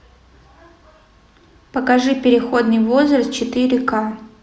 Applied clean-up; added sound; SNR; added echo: none; none; none; none.